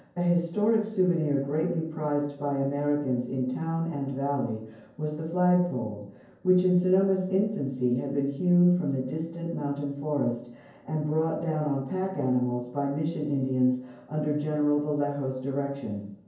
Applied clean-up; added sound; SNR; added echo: none; none; none; reverberation time 0.9 s.